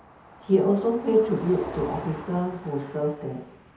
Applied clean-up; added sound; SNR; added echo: none; Car passing by; 15 dB; reverberation time 0.8 s.